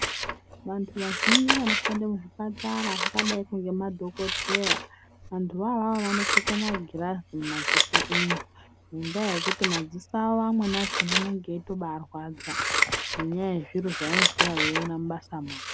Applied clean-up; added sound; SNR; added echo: none; Scissors; -1 dB; none.